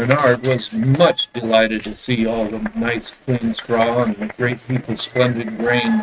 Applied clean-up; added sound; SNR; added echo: neural mask model RNNoise.